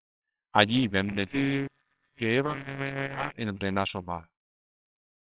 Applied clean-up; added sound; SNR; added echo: neural separator model SepFormer WHAMR!.